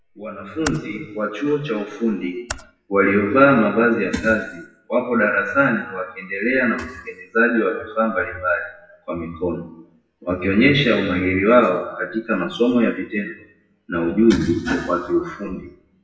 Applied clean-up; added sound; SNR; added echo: classical method WPE with log-MMSE.